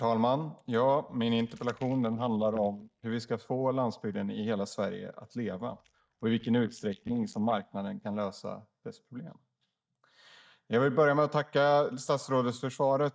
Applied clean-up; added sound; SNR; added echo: neural mask model DeepFilterNet 3.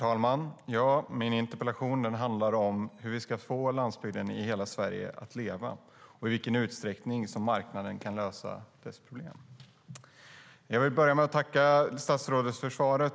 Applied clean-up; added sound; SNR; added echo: none; none; none; none.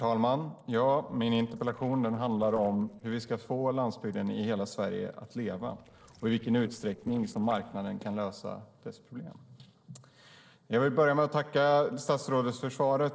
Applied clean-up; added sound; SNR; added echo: neural separator model SepFormer DNS4.